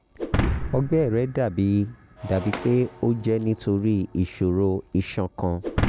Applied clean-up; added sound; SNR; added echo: none; Shatter; 7 dB; none.